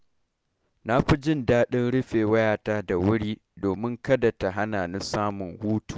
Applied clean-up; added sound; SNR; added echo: none; none; none; none.